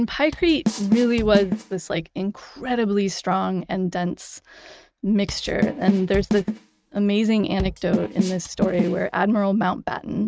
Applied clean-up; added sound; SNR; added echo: neural mask model RNNoise.